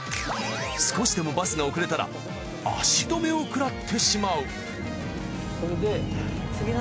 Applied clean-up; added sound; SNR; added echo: none; none; none; none.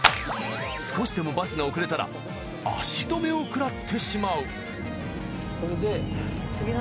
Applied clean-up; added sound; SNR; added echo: none; Clapping; -5 dB; none.